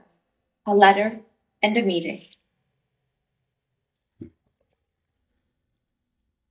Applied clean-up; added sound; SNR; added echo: neural mask model DeepFilterNet 3.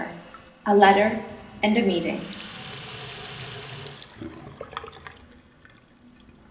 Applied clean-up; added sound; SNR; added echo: none; Sink (filling or washing); 14 dB; reverberation time 1.4 s.